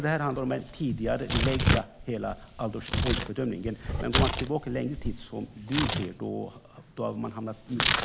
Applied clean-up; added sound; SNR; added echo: none; Tearing; 0 dB; none.